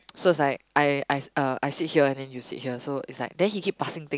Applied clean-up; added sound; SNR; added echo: none; none; none; none.